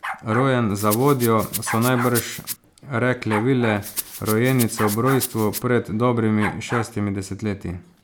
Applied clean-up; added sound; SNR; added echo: none; Bark + Rattle; 10 dB; none.